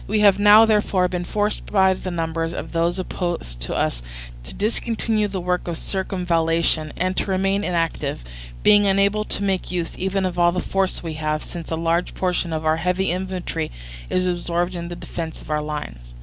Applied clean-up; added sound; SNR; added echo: none; none; none; none.